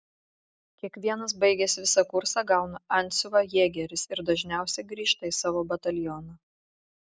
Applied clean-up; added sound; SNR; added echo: none; none; none; none.